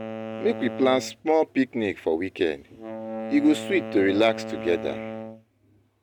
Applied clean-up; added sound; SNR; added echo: none; Wind instrument, woodwind instrument; 10 dB; none.